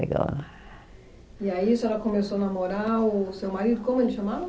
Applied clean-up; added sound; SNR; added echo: none; none; none; none.